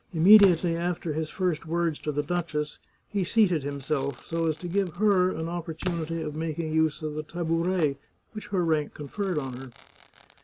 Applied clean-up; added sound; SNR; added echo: none; Crackle / Fireworks; 20 dB; none.